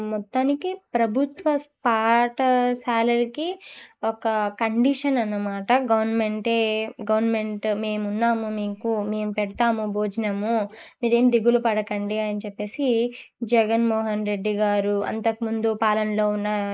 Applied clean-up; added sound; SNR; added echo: neural mask model Resemble Enhance denoiser.